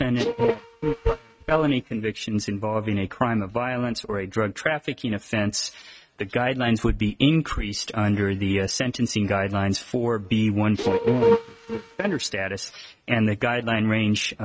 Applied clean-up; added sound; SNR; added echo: neural mask model RNNoise.